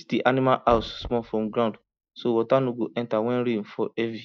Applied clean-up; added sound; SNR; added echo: neural mask model DeepFilterNet 3.